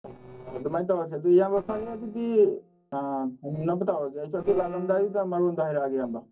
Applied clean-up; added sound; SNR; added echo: neural separator model SepFormer DNS4.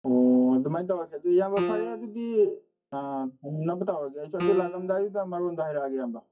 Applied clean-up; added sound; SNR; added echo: classical method WPE with log-MMSE.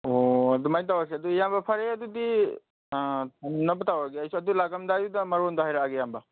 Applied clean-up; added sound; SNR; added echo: none; none; none; none.